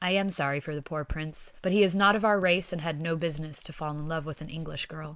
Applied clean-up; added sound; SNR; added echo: neural mask model Resemble Enhance denoiser.